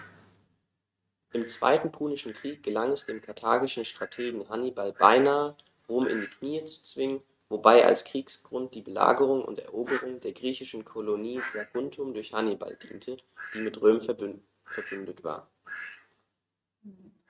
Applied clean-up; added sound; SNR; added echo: neural mask model RNNoise.